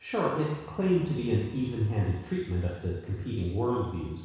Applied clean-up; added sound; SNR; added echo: none; Bowed string instrument; 19 dB; reverberation time 1.1 s.